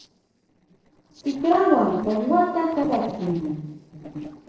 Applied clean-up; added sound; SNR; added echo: neural separator model SepFormer DNS4.